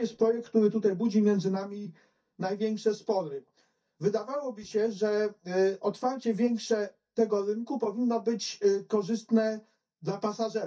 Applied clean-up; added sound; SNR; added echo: neural mask model DeepFilterNet 3.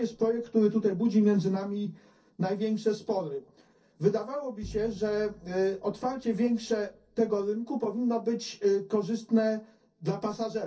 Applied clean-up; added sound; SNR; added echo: neural separator model SepFormer DNS4.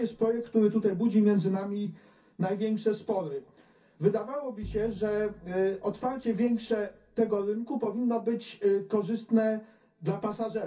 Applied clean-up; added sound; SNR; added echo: none; Bowed string instrument; 20 dB; reverberation time 0.3 s.